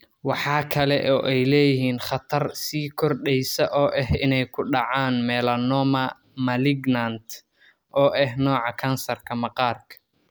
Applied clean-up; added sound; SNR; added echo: none; none; none; none.